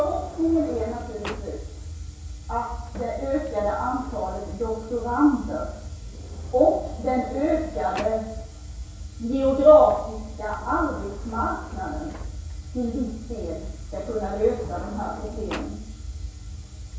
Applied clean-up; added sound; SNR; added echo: none; Sliding door; 20 dB; reverberation time 0.6 s.